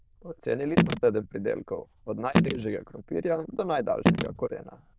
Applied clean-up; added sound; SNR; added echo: neural diffusion model UNIVERSE++.